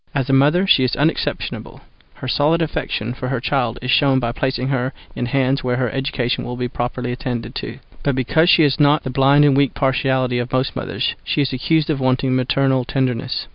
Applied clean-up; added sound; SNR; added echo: none; none; none; none.